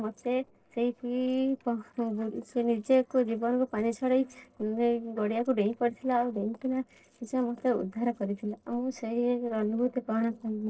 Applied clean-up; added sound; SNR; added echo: neural separator model SepFormer DNS4.